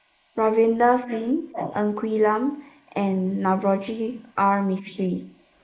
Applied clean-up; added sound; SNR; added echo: neural mask model Resemble Enhance denoiser.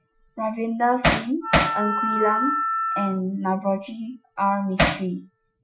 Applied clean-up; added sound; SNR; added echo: classical method Wiener filter.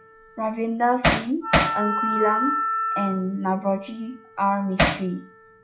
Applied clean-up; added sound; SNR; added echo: classical method log-MMSE.